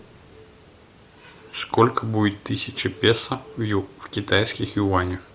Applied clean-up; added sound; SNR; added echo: none; none; none; none.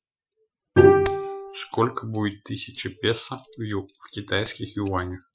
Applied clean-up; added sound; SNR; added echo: classical method Wiener filter.